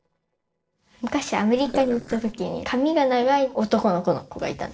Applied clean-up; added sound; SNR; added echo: neural separator model SepFormer DNS4.